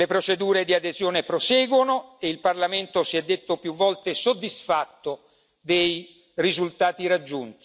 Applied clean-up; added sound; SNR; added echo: none; none; none; none.